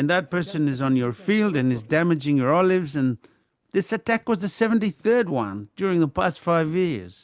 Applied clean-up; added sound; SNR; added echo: none; none; none; none.